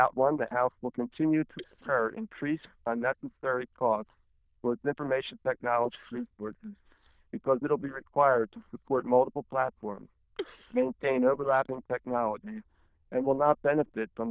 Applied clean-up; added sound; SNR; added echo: neural diffusion model UNIVERSE++.